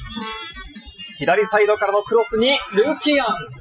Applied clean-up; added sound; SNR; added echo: classical method Wiener filter.